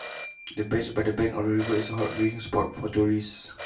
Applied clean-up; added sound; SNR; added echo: none; Telephone; 15 dB; reverberation time 0.3 s.